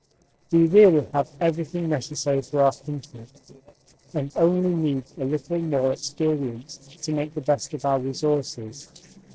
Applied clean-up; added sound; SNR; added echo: neural separator model SepFormer DNS4.